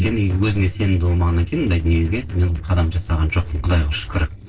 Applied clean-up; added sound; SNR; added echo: neural separator model SepFormer DNS4.